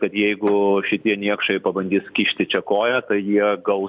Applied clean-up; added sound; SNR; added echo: none; none; none; none.